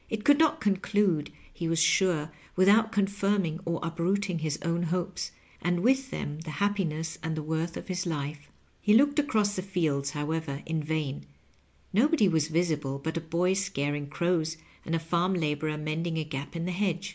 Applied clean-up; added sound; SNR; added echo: none; none; none; none.